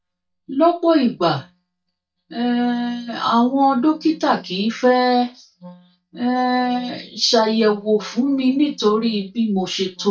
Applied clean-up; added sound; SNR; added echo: neural mask model DeepFilterNet 3.